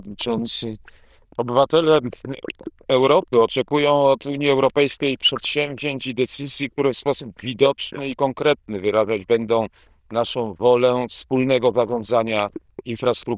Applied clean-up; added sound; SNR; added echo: neural diffusion model UNIVERSE++.